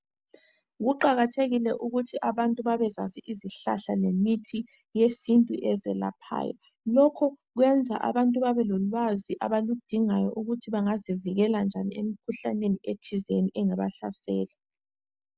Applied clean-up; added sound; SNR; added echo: none; none; none; none.